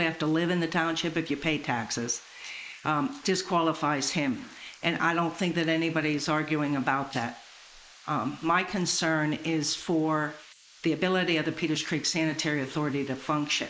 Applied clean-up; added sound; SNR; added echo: neural mask model Resemble Enhance denoiser.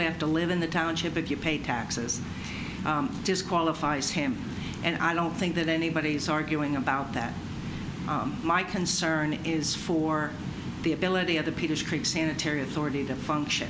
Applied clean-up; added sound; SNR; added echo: none; none; none; none.